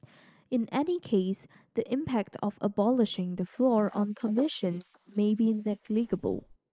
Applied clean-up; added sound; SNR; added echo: neural mask model Resemble Enhance denoiser.